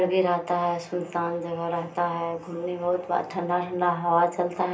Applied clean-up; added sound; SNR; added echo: none; none; none; reverberation time 0.3 s.